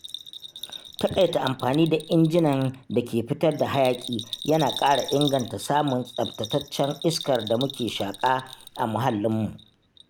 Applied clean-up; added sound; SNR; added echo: none; Bell + Bell; 14 dB; none.